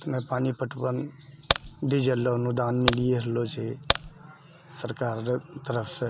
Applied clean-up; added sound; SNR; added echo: none; Crack; -2 dB; none.